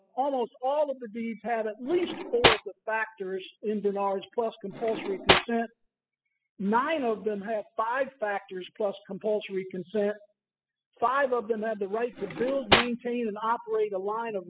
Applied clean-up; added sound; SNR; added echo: classical method spectral subtraction.